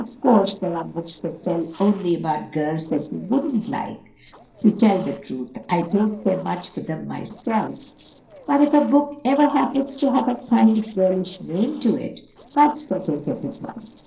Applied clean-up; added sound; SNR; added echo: neural separator model SepFormer DNS4.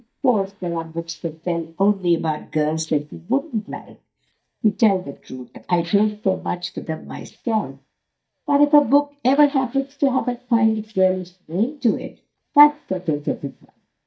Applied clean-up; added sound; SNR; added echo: neural mask model DeepFilterNet 3.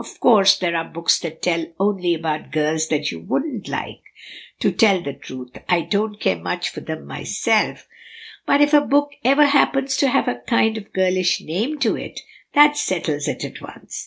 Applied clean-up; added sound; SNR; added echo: none; none; none; none.